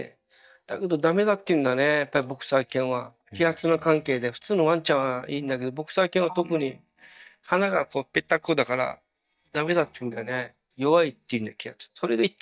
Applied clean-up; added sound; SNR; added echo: neural mask model DeepFilterNet 3.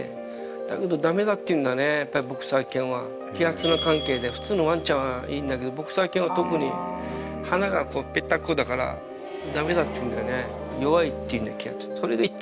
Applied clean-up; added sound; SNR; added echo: none; Bowed string instrument; 15 dB; none.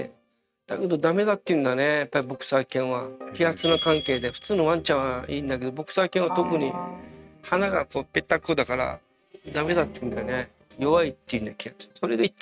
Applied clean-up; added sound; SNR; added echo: neural mask model RNNoise.